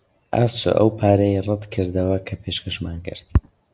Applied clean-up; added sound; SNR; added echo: none; none; none; none.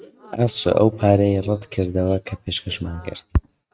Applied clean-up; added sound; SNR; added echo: neural mask model RNNoise.